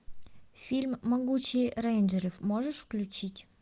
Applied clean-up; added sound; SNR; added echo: none; none; none; none.